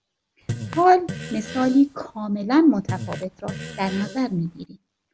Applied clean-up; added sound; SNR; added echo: none; Fart; 11 dB; none.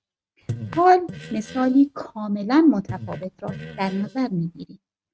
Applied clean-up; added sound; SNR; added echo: neural mask model RNNoise.